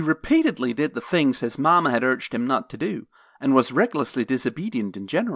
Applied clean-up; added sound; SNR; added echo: none; none; none; none.